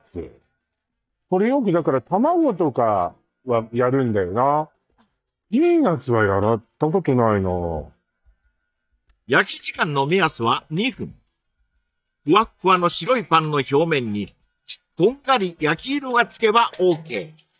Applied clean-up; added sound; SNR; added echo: neural mask model DeepFilterNet 3.